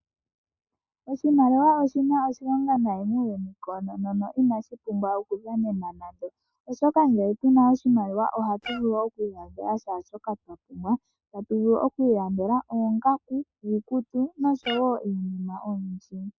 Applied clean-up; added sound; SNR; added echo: neural mask model Resemble Enhance denoiser.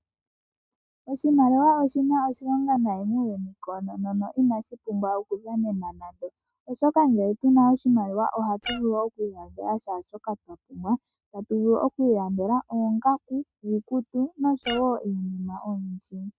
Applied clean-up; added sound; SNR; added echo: neural mask model RNNoise.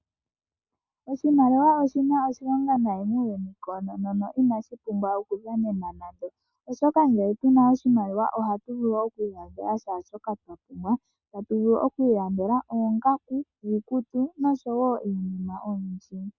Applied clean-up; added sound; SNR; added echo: none; none; none; none.